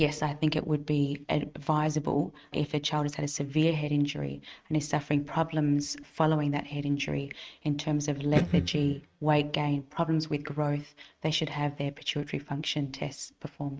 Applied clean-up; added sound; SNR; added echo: neural mask model RNNoise.